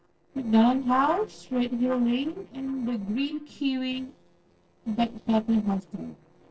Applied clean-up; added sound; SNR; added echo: neural separator model SepFormer DNS4.